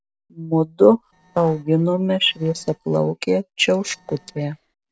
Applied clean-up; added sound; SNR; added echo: neural separator model SepFormer DNS4.